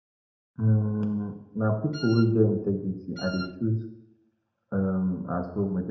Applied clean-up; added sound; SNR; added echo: none; Wind instrument, woodwind instrument; 13 dB; reverberation time 0.8 s.